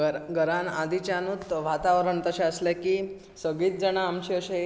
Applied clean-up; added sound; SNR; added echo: none; none; none; none.